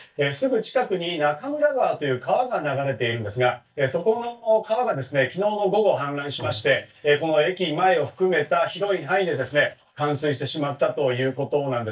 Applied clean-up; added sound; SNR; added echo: neural mask model DeepFilterNet 3.